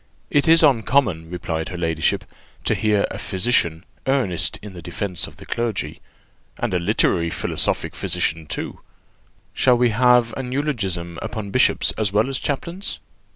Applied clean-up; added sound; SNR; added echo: none; none; none; none.